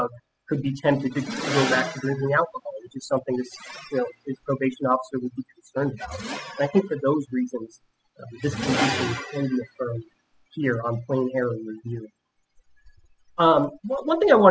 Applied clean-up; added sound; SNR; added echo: classical method spectral subtraction.